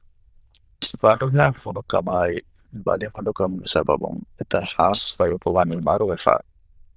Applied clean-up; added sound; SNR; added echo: neural diffusion model UNIVERSE++.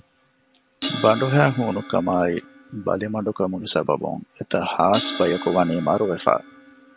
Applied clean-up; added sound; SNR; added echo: none; Crash cymbal; 13 dB; none.